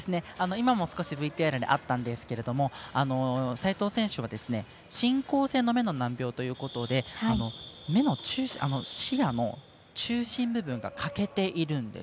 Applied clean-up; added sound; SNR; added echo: none; none; none; none.